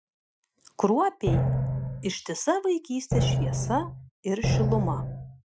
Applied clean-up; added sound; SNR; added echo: classical method Wiener filter.